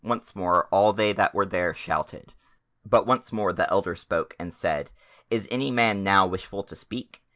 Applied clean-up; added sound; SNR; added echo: none; none; none; none.